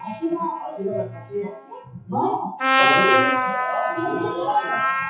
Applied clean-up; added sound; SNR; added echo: classical method WPE with log-MMSE.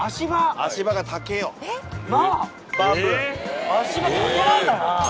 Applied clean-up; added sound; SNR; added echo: none; none; none; none.